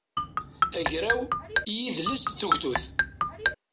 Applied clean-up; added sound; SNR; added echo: none; Marimba, xylophone; -4 dB; none.